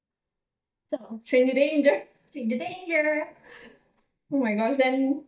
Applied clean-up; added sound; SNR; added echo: neural mask model DeepFilterNet 3.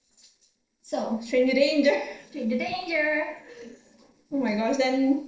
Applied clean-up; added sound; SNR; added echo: neural separator model SepFormer DNS4.